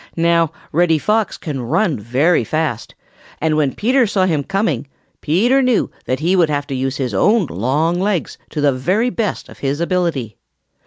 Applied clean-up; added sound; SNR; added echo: none; none; none; none.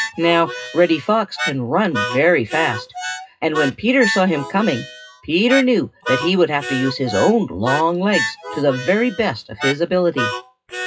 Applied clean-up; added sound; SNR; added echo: classical method WPE with log-MMSE.